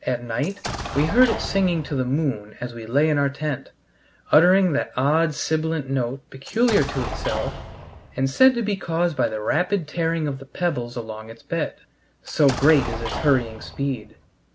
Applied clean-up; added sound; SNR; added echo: none; Explosion; 9 dB; none.